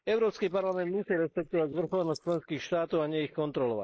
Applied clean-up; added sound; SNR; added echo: neural mask model Resemble Enhance denoiser.